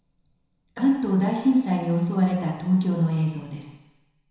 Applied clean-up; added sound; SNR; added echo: none; none; none; reverberation time 1.0 s.